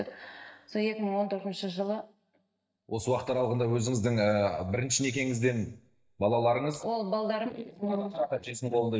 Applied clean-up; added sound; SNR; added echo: neural mask model DeepFilterNet 3.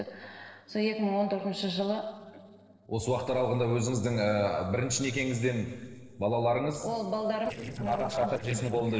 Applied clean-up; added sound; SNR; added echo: neural separator model SepFormer DNS4.